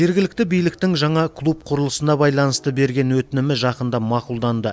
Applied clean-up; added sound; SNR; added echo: none; none; none; none.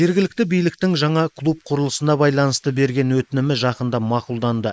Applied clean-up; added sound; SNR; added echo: neural mask model Resemble Enhance denoiser.